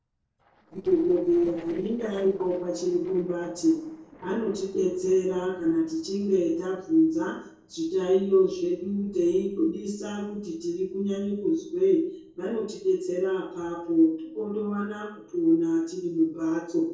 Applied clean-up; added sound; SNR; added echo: neural separator model SepFormer DNS4.